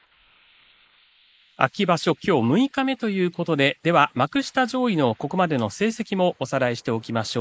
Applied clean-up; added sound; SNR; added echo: neural mask model Resemble Enhance denoiser.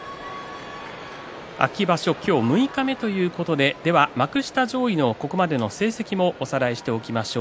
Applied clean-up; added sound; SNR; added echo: none; none; none; none.